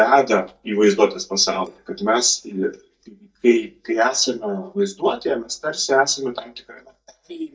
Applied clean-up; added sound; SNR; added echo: neural mask model DeepFilterNet 3.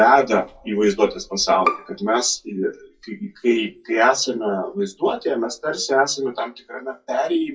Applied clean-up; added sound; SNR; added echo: classical method WPE with log-MMSE.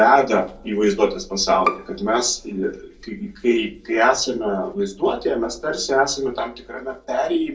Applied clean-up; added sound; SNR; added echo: none; Bowed string instrument; 11 dB; reverberation time 0.2 s.